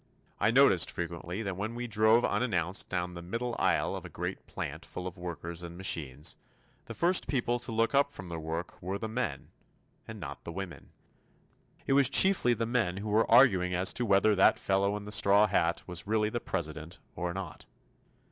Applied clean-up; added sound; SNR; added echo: none; none; none; none.